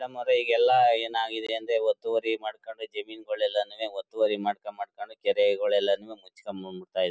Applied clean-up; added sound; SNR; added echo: none; none; none; none.